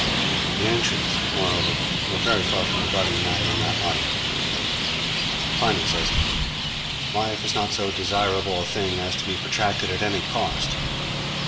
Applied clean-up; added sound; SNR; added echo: none; Traffic noise, roadway noise; -3 dB; reverberation time 2.5 s.